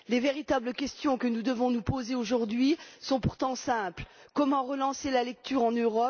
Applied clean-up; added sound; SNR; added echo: none; none; none; none.